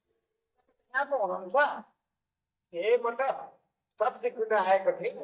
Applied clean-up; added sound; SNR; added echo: neural mask model DeepFilterNet 3.